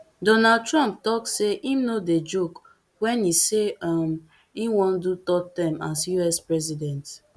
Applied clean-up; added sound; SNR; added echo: none; none; none; none.